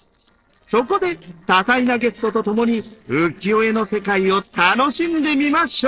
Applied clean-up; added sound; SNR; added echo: neural separator model SepFormer DNS4.